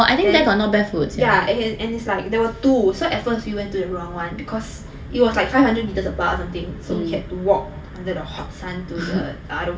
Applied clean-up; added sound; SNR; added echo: none; none; none; reverberation time 0.3 s.